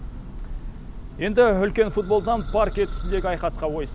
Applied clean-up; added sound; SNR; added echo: none; Church bell; 8 dB; none.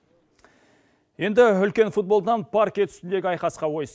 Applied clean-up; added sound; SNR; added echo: none; none; none; none.